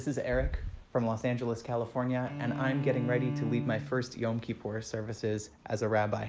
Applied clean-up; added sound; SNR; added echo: none; Bowed string instrument; 7 dB; none.